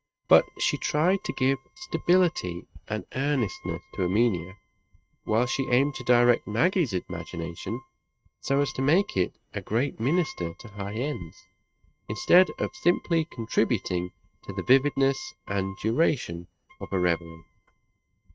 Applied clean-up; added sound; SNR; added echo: neural mask model RNNoise.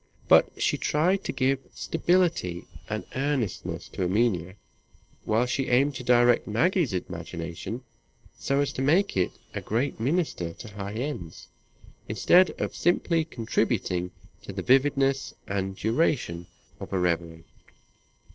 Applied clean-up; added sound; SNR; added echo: neural separator model SepFormer DNS4.